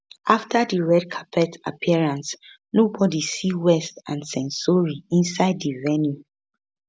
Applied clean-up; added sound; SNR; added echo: none; none; none; none.